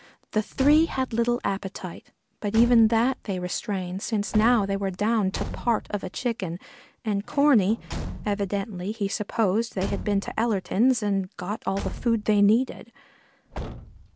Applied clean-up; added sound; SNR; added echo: none; Slam / Truck / Car; 13 dB; none.